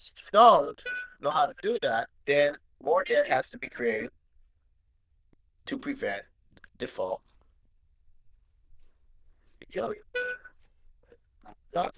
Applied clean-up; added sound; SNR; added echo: neural diffusion model UNIVERSE++.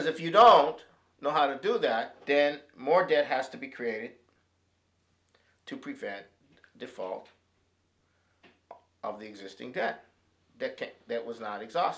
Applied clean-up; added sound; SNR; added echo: none; none; none; none.